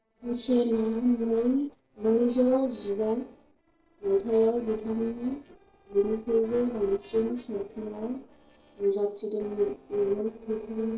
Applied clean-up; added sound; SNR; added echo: neural separator model SepFormer DNS4.